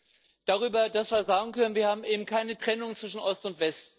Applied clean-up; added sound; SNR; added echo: neural separator model SepFormer DNS4.